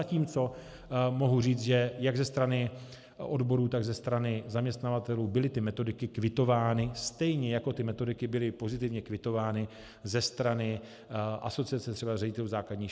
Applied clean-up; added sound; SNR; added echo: none; none; none; none.